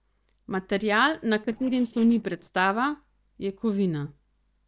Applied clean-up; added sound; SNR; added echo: neural separator model SepFormer DNS4.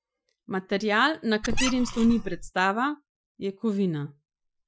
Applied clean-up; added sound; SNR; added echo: classical method Wiener filter.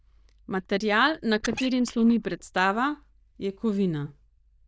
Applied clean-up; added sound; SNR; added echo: neural diffusion model UNIVERSE++.